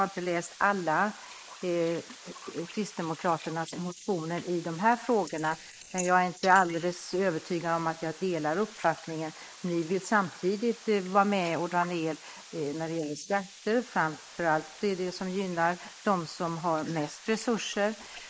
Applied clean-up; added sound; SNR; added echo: neural mask model Resemble Enhance denoiser.